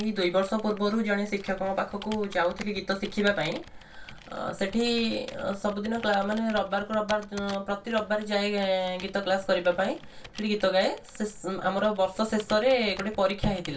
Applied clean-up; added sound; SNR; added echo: none; Computer keyboard; 19 dB; reverberation time 0.2 s.